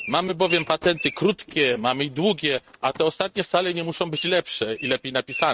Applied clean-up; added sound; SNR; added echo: neural mask model RNNoise.